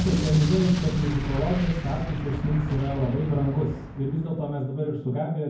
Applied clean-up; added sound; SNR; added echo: none; Explosion; 8 dB; reverberation time 0.9 s.